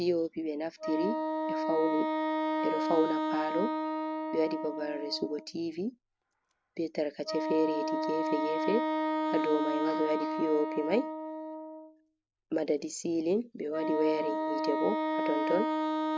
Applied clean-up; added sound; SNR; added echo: none; Wind instrument, woodwind instrument; 0 dB; none.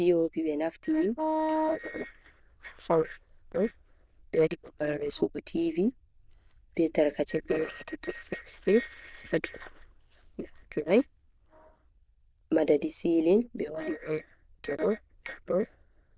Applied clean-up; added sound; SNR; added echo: neural diffusion model UNIVERSE++.